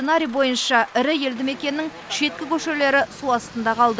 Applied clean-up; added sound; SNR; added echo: none; none; none; none.